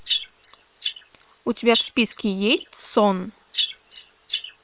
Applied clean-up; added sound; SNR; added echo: neural separator model SepFormer WHAM!.